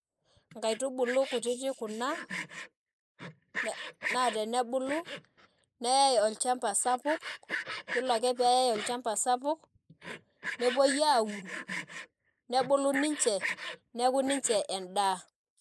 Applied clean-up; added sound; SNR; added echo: neural mask model Resemble Enhance denoiser.